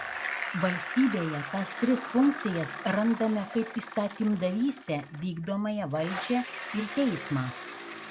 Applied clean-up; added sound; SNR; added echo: none; Bicycle; 9 dB; none.